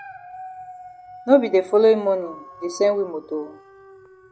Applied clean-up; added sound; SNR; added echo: none; Dog; 19 dB; none.